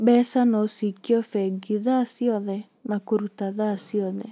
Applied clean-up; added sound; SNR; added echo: none; none; none; none.